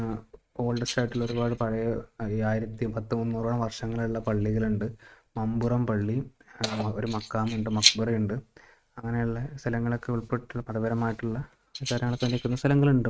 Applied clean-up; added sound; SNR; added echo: neural mask model RNNoise.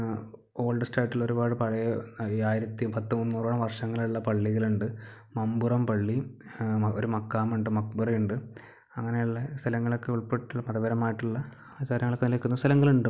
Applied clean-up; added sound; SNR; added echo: none; none; none; none.